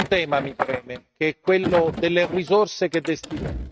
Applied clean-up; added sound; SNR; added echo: neural mask model RNNoise.